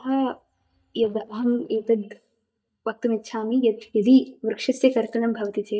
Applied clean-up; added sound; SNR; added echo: neural mask model DeepFilterNet 3.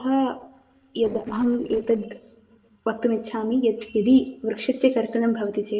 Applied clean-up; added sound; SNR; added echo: neural separator model SepFormer DNS4.